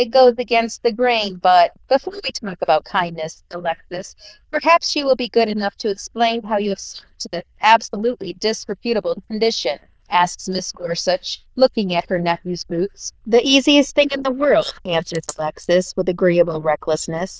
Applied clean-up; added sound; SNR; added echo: neural diffusion model UNIVERSE++.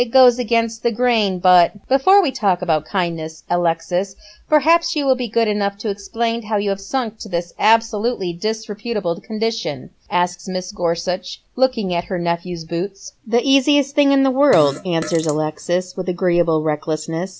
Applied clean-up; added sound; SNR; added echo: none; Fart; 14 dB; none.